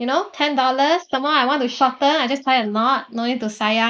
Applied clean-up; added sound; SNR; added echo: neural mask model Resemble Enhance denoiser.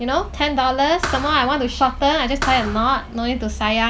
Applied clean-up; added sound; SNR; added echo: none; Thump, thud; 11 dB; none.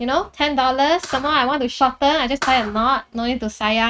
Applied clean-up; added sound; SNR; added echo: neural mask model RNNoise.